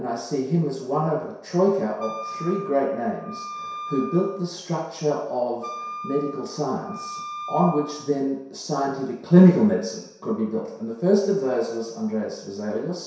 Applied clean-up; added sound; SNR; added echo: none; Wind instrument, woodwind instrument; 12 dB; reverberation time 0.7 s.